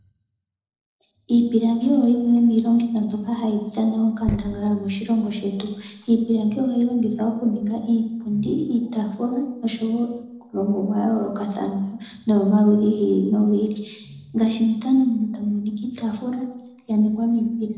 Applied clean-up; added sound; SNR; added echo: neural separator model SepFormer DNS4.